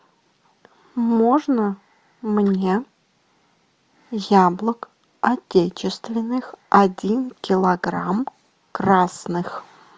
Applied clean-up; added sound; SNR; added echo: none; none; none; none.